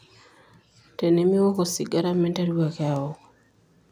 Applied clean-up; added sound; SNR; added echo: none; none; none; none.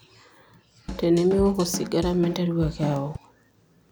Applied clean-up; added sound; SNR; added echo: none; Drum kit; 9 dB; none.